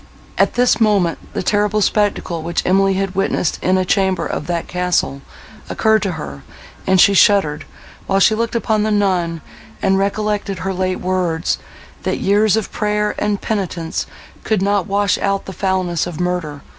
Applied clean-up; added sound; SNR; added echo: none; none; none; none.